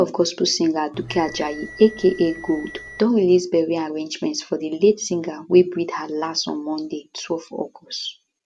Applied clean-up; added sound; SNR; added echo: none; Bell; 16 dB; none.